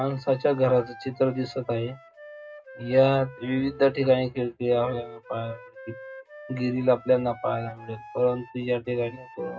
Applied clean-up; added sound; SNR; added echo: none; Wind instrument, woodwind instrument; 19 dB; reverberation time 0.2 s.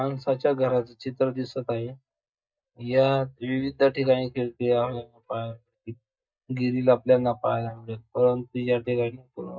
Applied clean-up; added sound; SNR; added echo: neural mask model DeepFilterNet 3.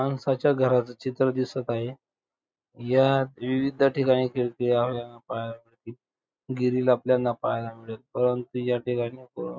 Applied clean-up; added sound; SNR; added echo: none; none; none; none.